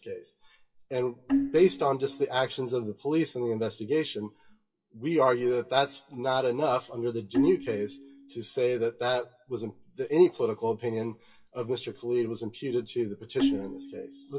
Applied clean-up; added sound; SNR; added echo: classical method WPE with log-MMSE.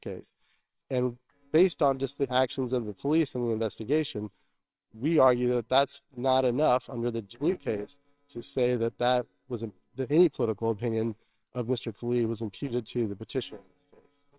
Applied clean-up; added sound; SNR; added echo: neural separator model SepFormer WHAMR!.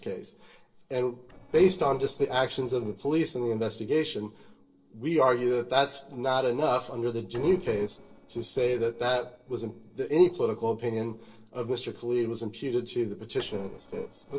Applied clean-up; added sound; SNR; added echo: neural separator model SepFormer DNS4.